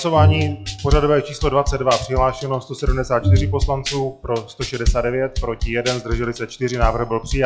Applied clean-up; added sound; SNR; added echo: classical method log-MMSE.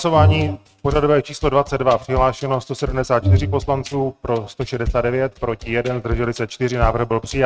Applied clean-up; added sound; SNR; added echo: neural mask model RNNoise.